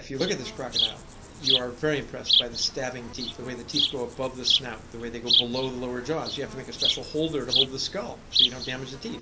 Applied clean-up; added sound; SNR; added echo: none; Insect; -3 dB; none.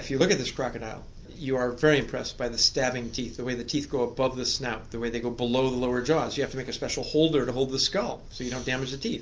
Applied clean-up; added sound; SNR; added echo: none; none; none; none.